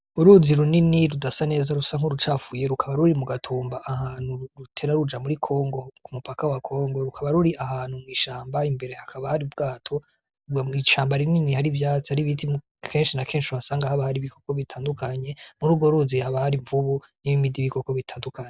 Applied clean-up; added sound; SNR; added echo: none; none; none; none.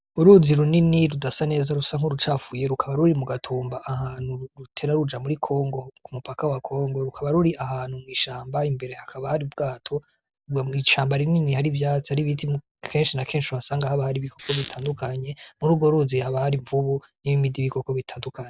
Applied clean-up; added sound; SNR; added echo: none; Squeak; 13 dB; none.